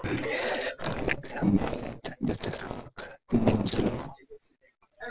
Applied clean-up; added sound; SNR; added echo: neural separator model SepFormer DNS4.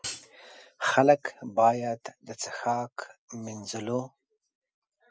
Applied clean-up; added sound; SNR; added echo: none; Hi-hat; 9 dB; none.